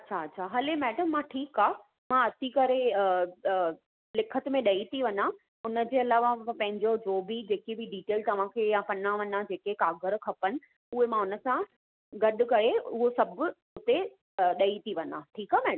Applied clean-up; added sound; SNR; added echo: none; none; none; none.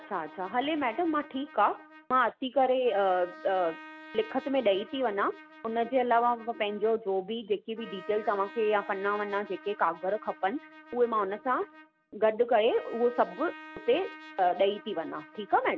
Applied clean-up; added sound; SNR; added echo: none; Trumpet; 20 dB; none.